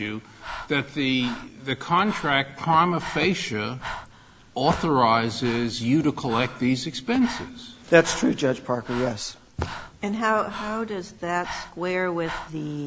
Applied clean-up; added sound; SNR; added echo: none; Breathing; 15 dB; none.